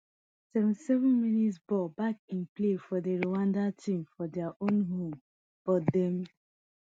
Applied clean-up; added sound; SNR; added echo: none; none; none; none.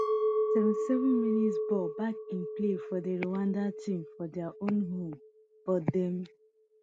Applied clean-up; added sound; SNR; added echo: none; Chink, clink; 3 dB; none.